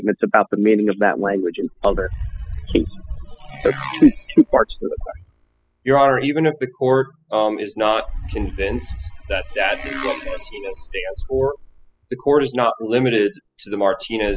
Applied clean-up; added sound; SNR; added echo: classical method spectral subtraction.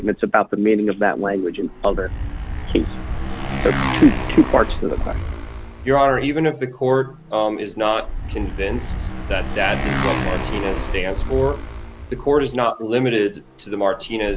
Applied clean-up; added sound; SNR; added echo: none; Motorcycle; 5 dB; none.